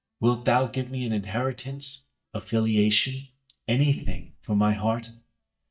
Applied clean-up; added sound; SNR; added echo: neural mask model DeepFilterNet 3.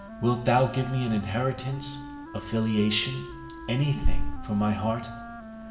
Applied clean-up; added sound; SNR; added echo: none; Wind instrument, woodwind instrument; 15 dB; reverberation time 0.8 s.